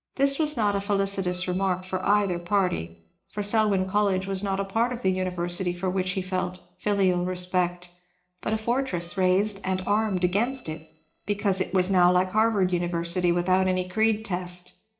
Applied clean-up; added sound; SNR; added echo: neural separator model SepFormer DNS4.